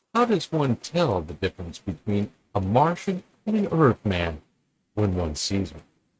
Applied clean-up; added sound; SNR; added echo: neural mask model RNNoise.